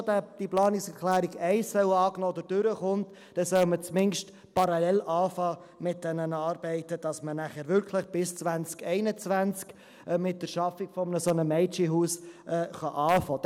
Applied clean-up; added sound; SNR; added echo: none; none; none; none.